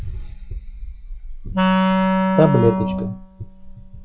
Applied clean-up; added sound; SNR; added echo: classical method log-MMSE.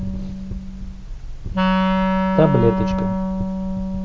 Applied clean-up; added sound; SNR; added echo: none; Wind instrument, woodwind instrument; -2 dB; none.